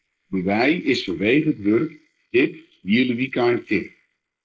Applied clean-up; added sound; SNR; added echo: neural mask model Resemble Enhance denoiser.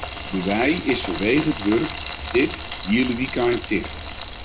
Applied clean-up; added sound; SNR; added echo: none; Frying (food); 4 dB; none.